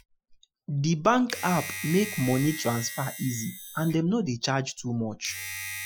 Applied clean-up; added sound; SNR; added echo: classical method Wiener filter.